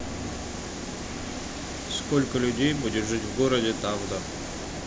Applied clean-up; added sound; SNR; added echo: none; none; none; none.